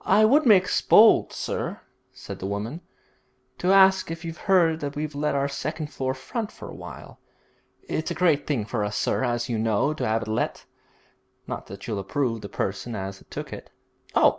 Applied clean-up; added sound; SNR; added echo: none; none; none; none.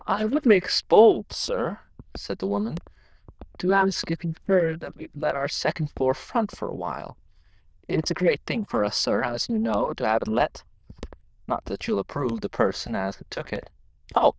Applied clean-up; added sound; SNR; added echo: neural diffusion model UNIVERSE++.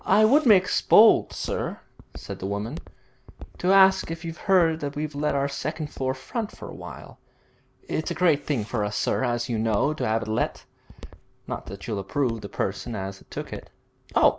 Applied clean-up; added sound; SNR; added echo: none; Walk, footsteps; 18 dB; none.